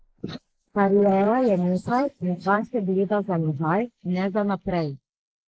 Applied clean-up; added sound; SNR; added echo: neural mask model Resemble Enhance denoiser.